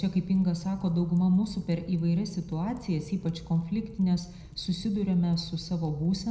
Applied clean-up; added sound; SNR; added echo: none; Fire; 18 dB; reverberation time 0.8 s.